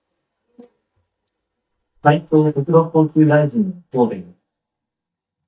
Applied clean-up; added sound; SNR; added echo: neural mask model DeepFilterNet 3.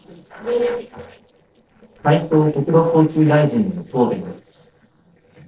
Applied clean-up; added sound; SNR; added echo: neural separator model SepFormer DNS4.